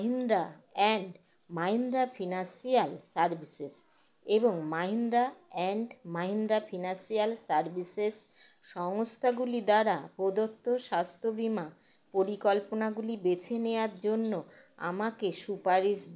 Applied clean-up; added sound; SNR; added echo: none; none; none; none.